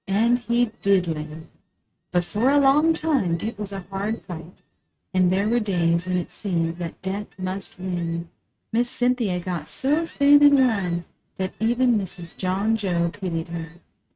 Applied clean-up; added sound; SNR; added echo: neural mask model RNNoise.